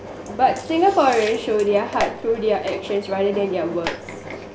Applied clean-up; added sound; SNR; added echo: none; Engine; 11 dB; none.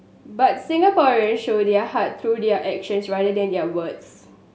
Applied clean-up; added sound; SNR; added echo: none; none; none; none.